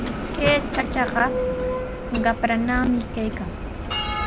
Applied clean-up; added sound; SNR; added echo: none; Bell; 2 dB; none.